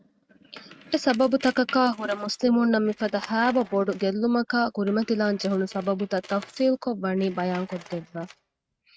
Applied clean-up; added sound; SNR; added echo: neural mask model RNNoise.